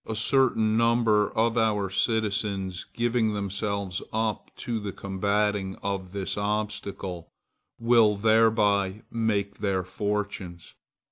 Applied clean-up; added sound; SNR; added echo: none; none; none; none.